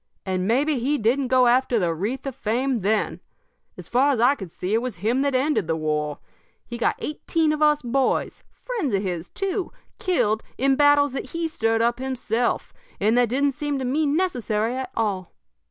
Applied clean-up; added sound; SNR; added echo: none; none; none; none.